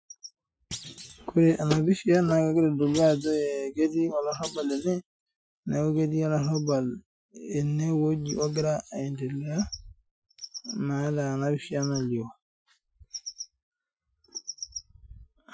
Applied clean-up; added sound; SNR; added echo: classical method Wiener filter.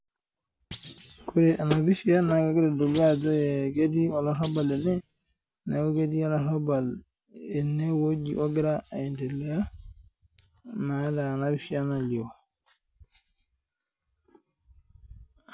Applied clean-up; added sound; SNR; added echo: none; Thump, thud; 17 dB; none.